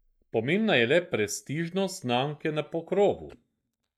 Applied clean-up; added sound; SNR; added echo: neural mask model DeepFilterNet 3.